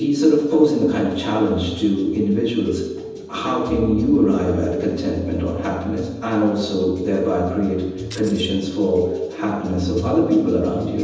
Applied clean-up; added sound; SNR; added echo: none; Tambourine; 20 dB; reverberation time 1.1 s.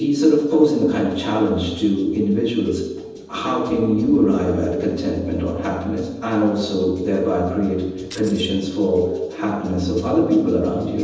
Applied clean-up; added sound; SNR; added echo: neural separator model SepFormer DNS4.